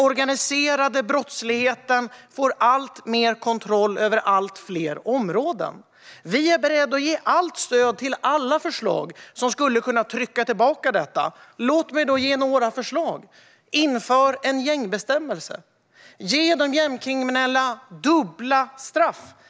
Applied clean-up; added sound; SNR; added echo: none; none; none; none.